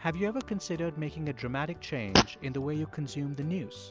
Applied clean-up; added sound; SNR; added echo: none; Fart; -2 dB; none.